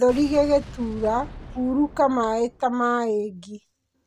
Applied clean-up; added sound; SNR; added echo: none; Boom; 17 dB; none.